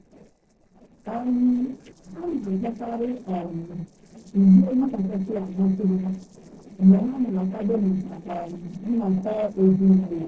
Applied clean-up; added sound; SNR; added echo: neural separator model SepFormer DNS4.